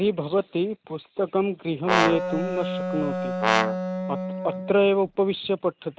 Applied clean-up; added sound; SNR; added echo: none; Brass instrument + Wind instrument, woodwind instrument; 1 dB; none.